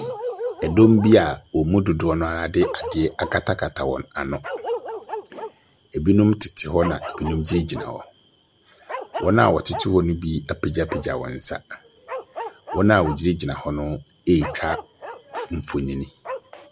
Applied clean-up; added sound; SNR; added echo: none; Bark; 12 dB; none.